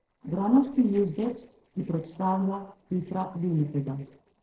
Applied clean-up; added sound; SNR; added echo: neural separator model SepFormer DNS4.